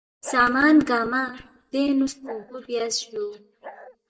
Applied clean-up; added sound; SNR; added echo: neural mask model DeepFilterNet 3.